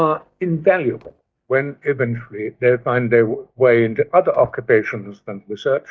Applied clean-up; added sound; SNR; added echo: neural mask model DeepFilterNet 3.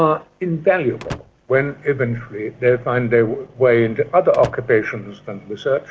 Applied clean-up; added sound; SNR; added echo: none; Slam / Wood; 18 dB; none.